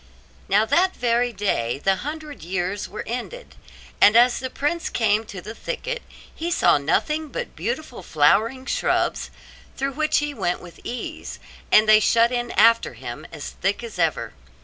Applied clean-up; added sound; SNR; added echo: none; none; none; none.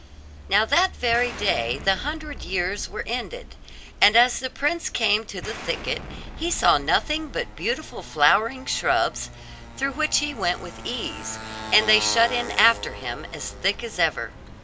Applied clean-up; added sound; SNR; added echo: none; Motorcycle + Explosion; 13 dB; none.